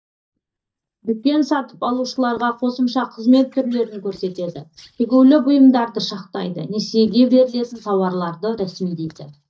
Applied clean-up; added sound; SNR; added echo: neural mask model DeepFilterNet 3.